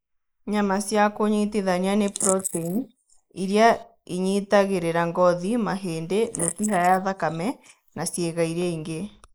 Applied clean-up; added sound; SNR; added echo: neural mask model Resemble Enhance denoiser.